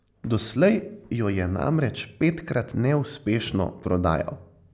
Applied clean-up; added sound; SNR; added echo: none; none; none; none.